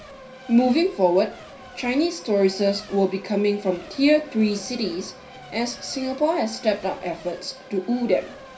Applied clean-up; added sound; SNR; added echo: none; Race car, auto racing / Accelerating, revving, vroom / Mechanisms; 19 dB; reverberation time 0.4 s.